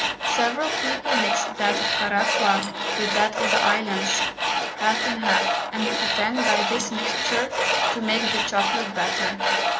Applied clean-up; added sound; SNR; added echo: none; Tools; -3 dB; none.